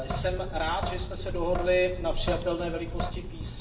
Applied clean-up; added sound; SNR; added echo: none; Drip / Sink (filling or washing); 2 dB; reverberation time 0.9 s.